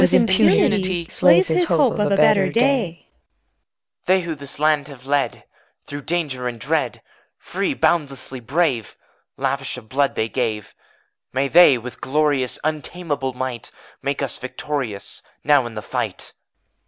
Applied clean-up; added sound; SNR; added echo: none; none; none; none.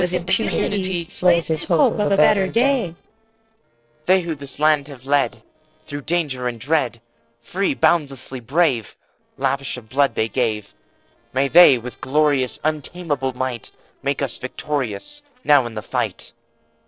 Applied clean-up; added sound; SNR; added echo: neural separator model SepFormer DNS4.